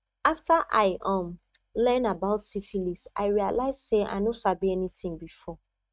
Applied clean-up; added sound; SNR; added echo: neural mask model RNNoise.